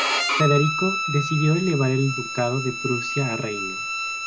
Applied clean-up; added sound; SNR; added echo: none; Bowed string instrument; 3 dB; none.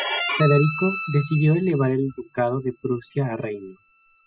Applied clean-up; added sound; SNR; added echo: classical method spectral subtraction.